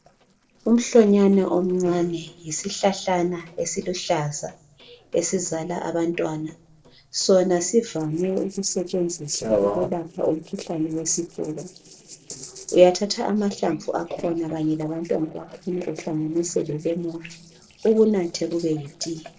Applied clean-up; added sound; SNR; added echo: neural separator model SepFormer DNS4.